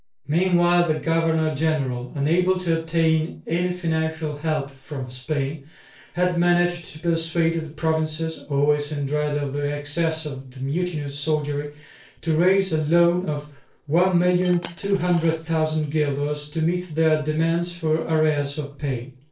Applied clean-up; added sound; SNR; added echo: neural separator model SepFormer DNS4.